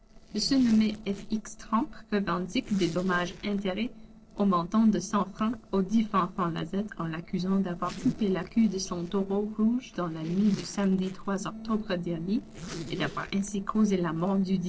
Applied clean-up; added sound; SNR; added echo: neural separator model SepFormer DNS4.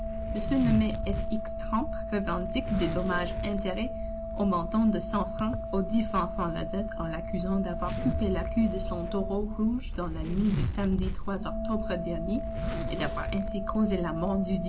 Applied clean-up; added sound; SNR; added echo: none; Organ + Zipper (clothing); 2 dB; none.